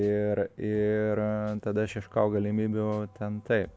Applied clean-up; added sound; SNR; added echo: none; none; none; none.